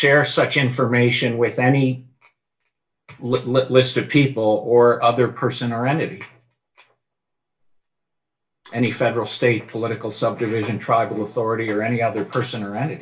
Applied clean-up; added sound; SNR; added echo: none; none; none; reverberation time 0.2 s.